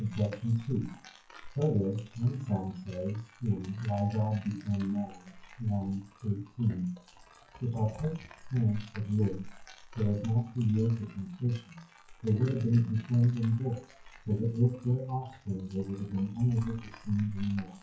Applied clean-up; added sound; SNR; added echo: classical method WPE with log-MMSE.